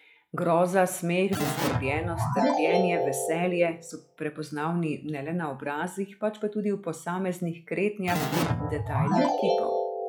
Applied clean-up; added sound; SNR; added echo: classical method log-MMSE.